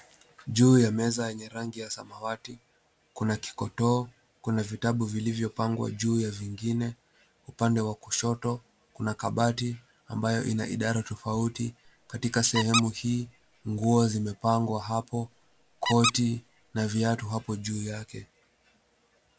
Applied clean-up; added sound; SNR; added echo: none; Squeak; 6 dB; none.